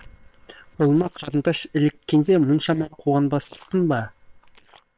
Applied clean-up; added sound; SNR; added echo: neural separator model SepFormer WHAM!.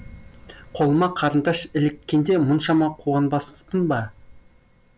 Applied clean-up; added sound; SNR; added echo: none; none; none; none.